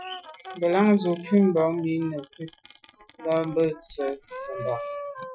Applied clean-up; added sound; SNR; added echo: classical method Wiener filter.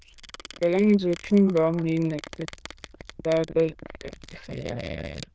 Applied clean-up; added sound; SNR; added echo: neural diffusion model UNIVERSE++.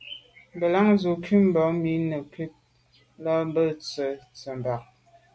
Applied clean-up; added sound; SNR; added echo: none; none; none; none.